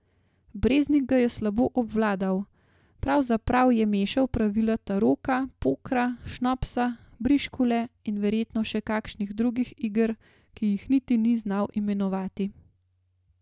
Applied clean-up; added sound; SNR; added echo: none; none; none; none.